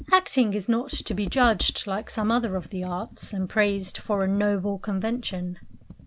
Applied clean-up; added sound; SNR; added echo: none; Computer keyboard; 16 dB; none.